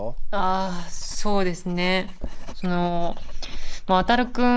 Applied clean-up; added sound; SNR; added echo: neural mask model Resemble Enhance denoiser.